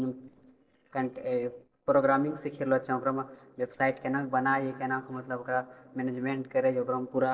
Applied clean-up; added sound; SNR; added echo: neural separator model SepFormer DNS4.